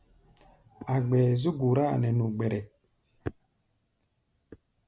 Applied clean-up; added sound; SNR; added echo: none; none; none; none.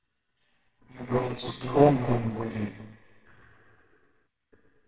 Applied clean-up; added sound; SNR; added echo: neural separator model SepFormer WHAMR!.